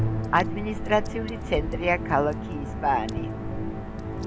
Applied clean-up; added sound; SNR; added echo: none; Drip / Water + Musical instrument; 2 dB; none.